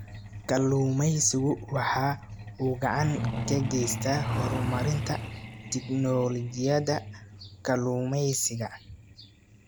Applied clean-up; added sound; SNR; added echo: none; Truck; 7 dB; none.